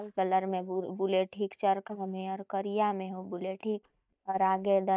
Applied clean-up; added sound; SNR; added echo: neural mask model DeepFilterNet 3.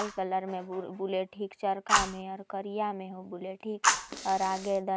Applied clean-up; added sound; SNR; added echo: none; Fire; 2 dB; none.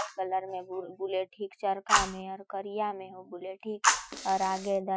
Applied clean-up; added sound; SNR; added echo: classical method Wiener filter.